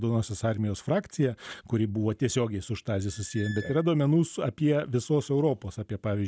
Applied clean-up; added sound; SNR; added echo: none; Squeak; 18 dB; none.